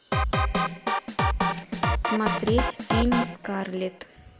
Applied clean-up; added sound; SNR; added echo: none; Drum kit; -4 dB; none.